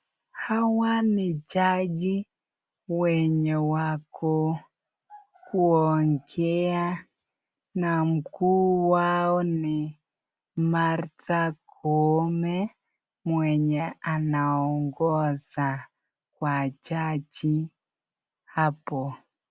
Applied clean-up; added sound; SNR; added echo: none; none; none; none.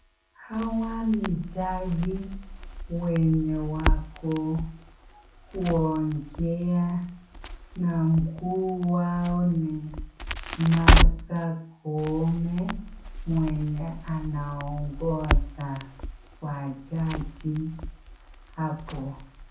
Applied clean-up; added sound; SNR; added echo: none; Crackle; 1 dB; reverberation time 0.6 s.